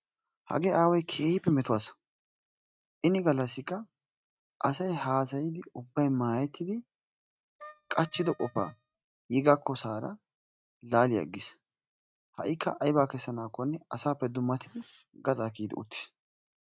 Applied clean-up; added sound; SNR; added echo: neural mask model RNNoise.